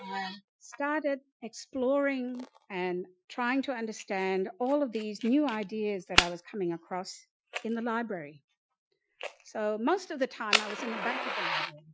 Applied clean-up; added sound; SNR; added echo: classical method Wiener filter.